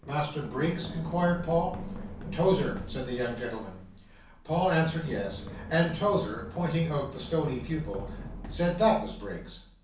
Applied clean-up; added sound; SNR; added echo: none; Run; 11 dB; reverberation time 0.6 s.